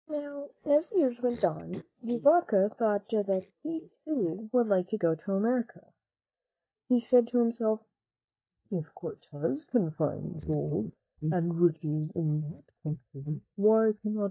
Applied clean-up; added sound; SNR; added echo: neural mask model DeepFilterNet 3.